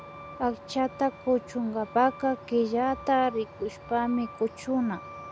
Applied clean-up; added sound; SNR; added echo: none; Truck; 16 dB; none.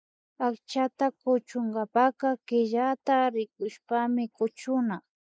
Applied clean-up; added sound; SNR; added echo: neural mask model Resemble Enhance denoiser.